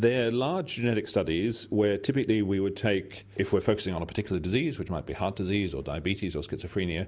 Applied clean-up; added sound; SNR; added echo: none; none; none; none.